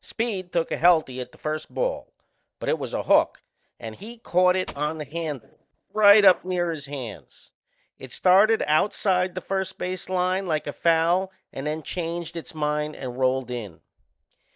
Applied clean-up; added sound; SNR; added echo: neural mask model DeepFilterNet 3.